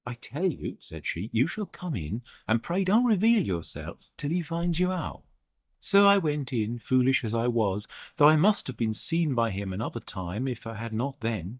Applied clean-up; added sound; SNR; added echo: neural mask model DeepFilterNet 3.